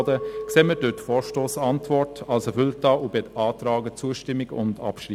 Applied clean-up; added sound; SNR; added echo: none; Chink, clink; 14 dB; none.